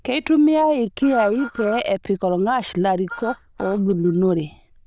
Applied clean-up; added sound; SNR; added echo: neural diffusion model UNIVERSE++.